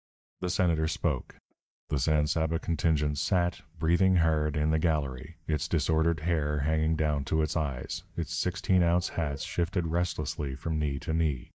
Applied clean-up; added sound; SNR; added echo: neural mask model DeepFilterNet 3.